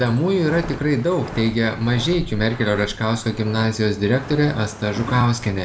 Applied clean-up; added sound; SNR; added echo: none; Walk, footsteps; 13 dB; none.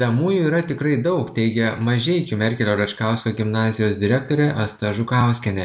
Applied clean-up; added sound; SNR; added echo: none; none; none; none.